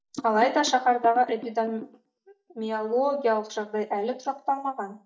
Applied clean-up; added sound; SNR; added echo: neural mask model DeepFilterNet 3.